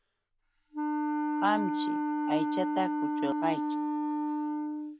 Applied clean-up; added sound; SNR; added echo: none; Wind instrument, woodwind instrument; -4 dB; none.